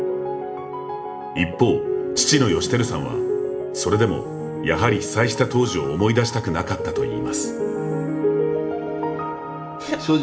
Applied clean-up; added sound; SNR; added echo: none; none; none; reverberation time 2.2 s.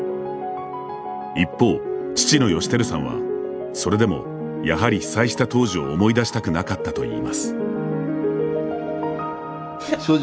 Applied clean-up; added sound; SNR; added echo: none; none; none; none.